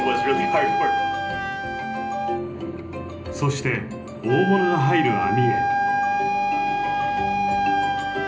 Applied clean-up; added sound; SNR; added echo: none; Wind instrument, woodwind instrument; -1 dB; reverberation time 0.5 s.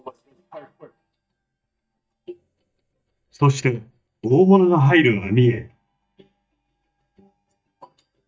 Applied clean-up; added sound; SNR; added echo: neural mask model DeepFilterNet 3.